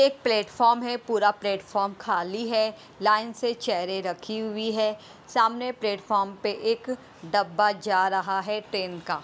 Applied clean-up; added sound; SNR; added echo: none; none; none; none.